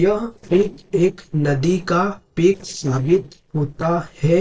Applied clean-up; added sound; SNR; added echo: neural separator model SepFormer DNS4.